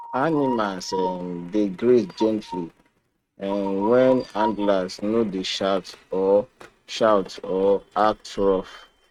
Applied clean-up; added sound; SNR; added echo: neural mask model RNNoise.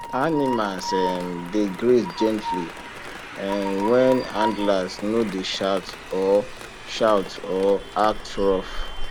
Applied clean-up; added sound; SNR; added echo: none; Train + Drip; 9 dB; none.